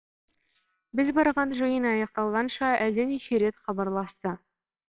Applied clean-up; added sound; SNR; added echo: neural separator model SepFormer WHAMR!.